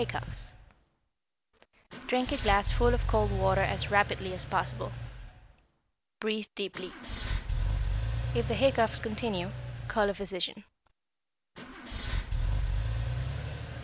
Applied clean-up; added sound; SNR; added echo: none; Engine / Car; 1 dB; none.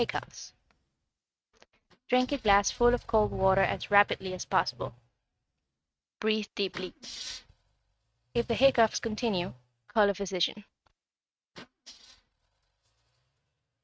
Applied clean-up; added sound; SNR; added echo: neural mask model RNNoise.